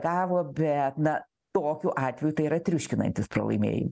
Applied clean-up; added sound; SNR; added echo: none; none; none; none.